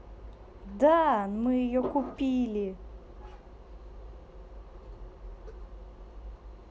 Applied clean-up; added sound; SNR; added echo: none; none; none; none.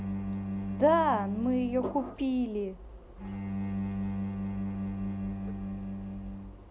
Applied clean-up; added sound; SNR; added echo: none; Bowed string instrument; 3 dB; none.